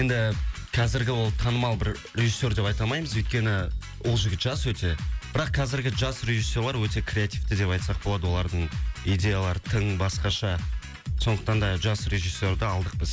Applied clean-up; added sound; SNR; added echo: none; none; none; none.